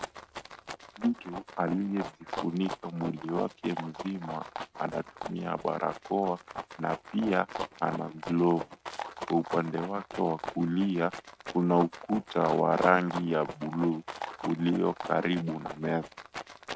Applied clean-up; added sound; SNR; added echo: neural mask model RNNoise.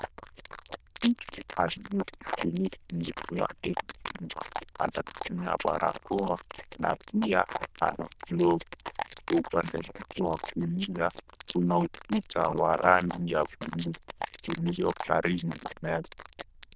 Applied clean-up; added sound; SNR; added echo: neural diffusion model UNIVERSE++.